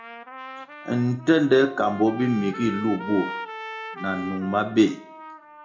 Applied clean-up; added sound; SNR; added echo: none; Trumpet; 13 dB; reverberation time 0.4 s.